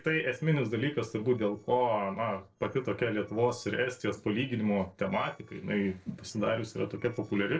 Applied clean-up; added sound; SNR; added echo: neural separator model SepFormer DNS4.